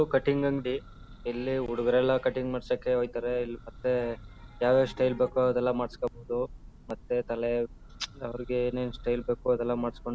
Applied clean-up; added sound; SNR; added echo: none; Church bell; 18 dB; none.